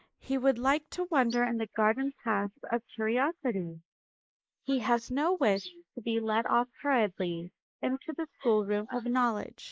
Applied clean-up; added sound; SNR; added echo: neural mask model Resemble Enhance denoiser.